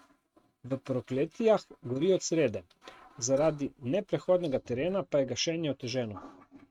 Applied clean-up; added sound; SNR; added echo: neural mask model RNNoise.